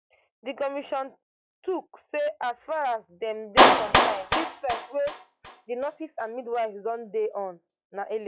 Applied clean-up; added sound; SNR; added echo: classical method log-MMSE.